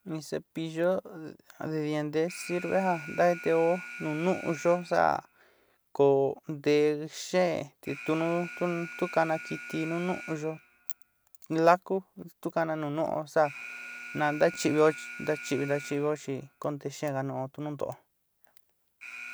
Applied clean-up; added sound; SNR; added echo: none; Alarm; 16 dB; none.